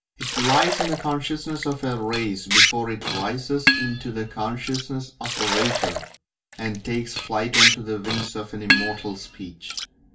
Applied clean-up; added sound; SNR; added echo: none; Liquid; -2 dB; reverberation time 0.2 s.